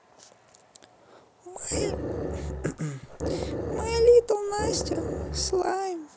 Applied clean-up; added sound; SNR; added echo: none; Growling; 4 dB; none.